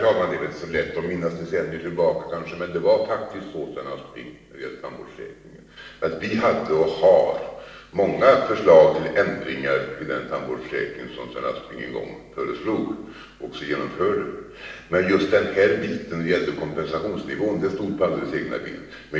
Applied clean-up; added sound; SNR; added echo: none; none; none; reverberation time 0.9 s.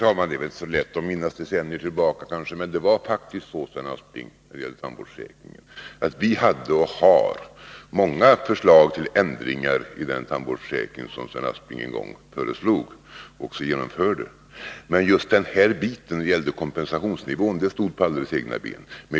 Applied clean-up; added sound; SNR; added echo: none; none; none; none.